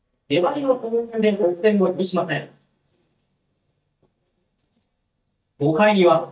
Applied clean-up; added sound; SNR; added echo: neural mask model DeepFilterNet 3.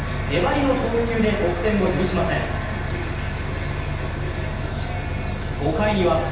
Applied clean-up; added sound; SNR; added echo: none; Bus; 3 dB; reverberation time 0.9 s.